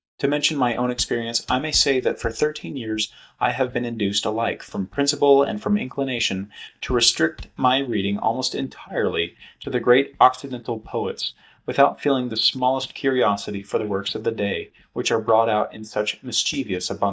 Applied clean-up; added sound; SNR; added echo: neural mask model DeepFilterNet 3.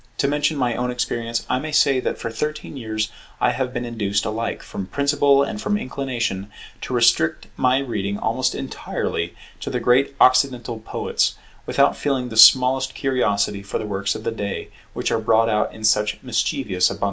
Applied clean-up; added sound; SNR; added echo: none; none; none; none.